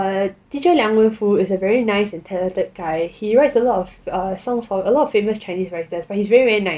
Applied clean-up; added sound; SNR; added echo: none; none; none; none.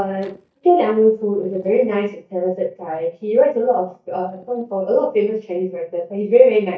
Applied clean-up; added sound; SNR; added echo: neural mask model DeepFilterNet 3.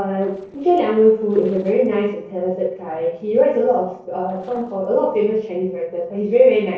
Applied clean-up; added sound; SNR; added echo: neural separator model SepFormer DNS4.